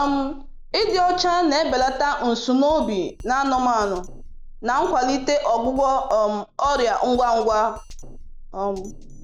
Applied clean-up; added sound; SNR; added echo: none; Drum kit; 17 dB; none.